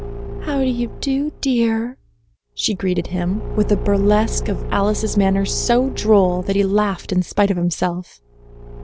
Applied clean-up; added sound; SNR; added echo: none; Engine / Car; 8 dB; none.